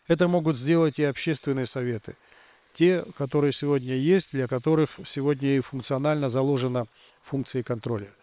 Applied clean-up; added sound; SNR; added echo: neural separator model SepFormer WHAM!.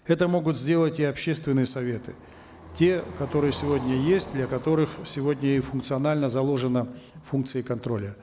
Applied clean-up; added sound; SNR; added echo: none; Car passing by; 18 dB; none.